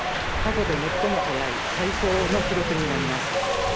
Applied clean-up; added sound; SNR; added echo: none; Wind; -3 dB; none.